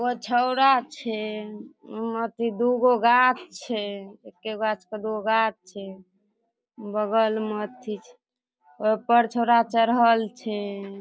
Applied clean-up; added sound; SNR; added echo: none; none; none; none.